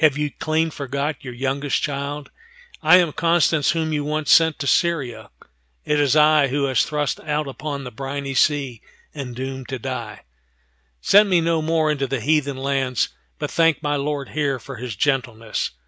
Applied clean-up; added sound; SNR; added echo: none; none; none; none.